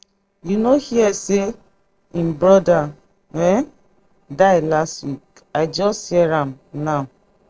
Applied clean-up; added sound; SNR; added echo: neural separator model SepFormer DNS4.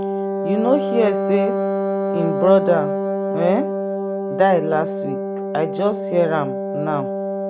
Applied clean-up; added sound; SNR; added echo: none; Wind instrument, woodwind instrument; 1 dB; none.